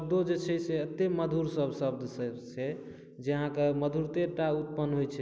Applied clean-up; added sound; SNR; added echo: none; none; none; none.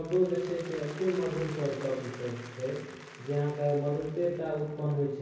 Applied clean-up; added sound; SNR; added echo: none; Applause; 18 dB; reverberation time 0.6 s.